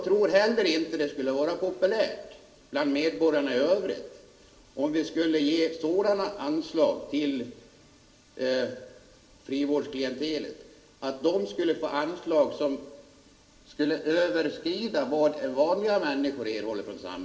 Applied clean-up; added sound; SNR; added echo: none; none; none; reverberation time 0.6 s.